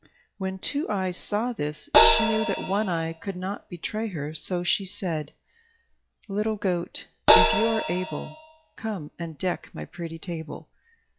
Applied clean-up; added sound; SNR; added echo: classical method log-MMSE.